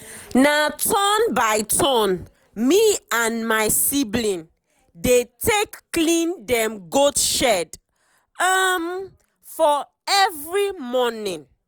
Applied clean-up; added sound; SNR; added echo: none; none; none; none.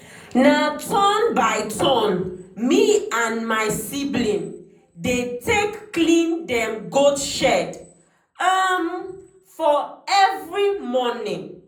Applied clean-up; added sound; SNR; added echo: none; none; none; reverberation time 0.6 s.